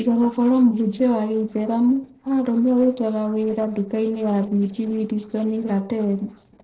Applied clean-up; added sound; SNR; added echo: neural separator model SepFormer DNS4.